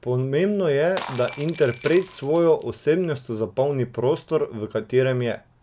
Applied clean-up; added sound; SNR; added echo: none; Shatter; 12 dB; none.